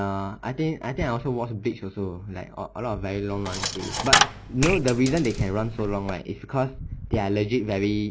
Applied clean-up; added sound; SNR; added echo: none; Coin (dropping); 1 dB; none.